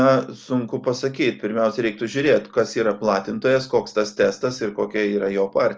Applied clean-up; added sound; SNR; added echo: none; none; none; none.